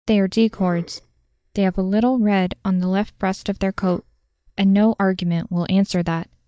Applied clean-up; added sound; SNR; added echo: neural mask model DeepFilterNet 3.